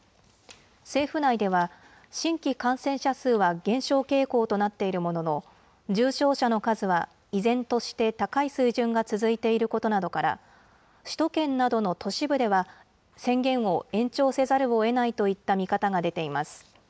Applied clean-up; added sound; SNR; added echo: none; none; none; none.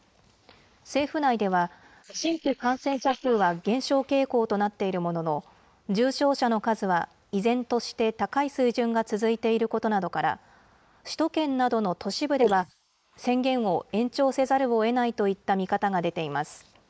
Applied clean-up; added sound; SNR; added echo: neural mask model Resemble Enhance denoiser.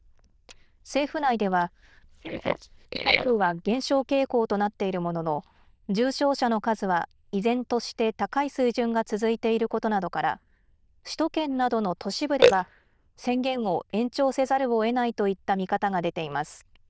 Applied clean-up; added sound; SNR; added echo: neural diffusion model UNIVERSE++.